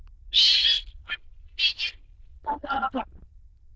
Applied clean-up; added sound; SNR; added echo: neural diffusion model UNIVERSE++.